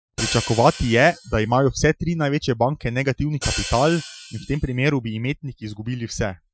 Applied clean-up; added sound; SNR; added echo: classical method Wiener filter.